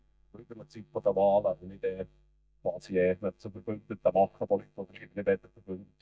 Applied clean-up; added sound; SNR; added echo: neural mask model DeepFilterNet 3.